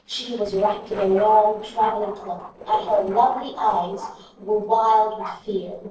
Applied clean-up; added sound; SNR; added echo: neural separator model SepFormer DNS4.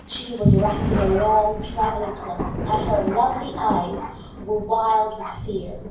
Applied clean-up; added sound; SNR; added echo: none; Thunder; 6 dB; reverberation time 0.9 s.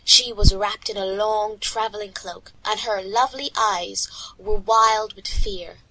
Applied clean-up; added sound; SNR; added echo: none; none; none; none.